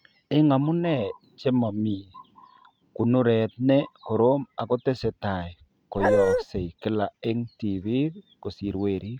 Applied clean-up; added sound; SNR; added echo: none; Dog; -4 dB; none.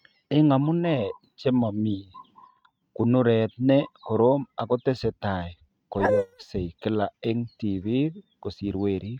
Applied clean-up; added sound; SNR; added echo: neural mask model RNNoise.